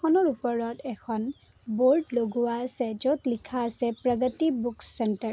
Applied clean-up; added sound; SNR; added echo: none; none; none; none.